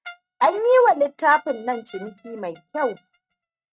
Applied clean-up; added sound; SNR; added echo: neural mask model RNNoise.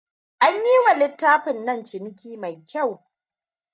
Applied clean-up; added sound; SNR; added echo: neural mask model DeepFilterNet 3.